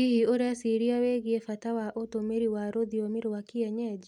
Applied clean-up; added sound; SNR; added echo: none; none; none; none.